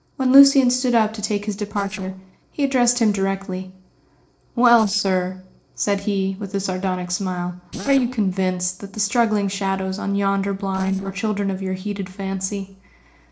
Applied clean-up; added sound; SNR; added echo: neural separator model SepFormer DNS4.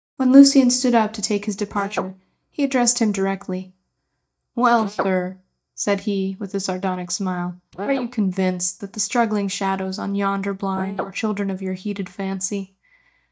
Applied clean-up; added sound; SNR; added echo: neural mask model DeepFilterNet 3.